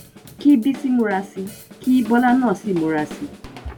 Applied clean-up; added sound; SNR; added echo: none; Drum kit; 18 dB; none.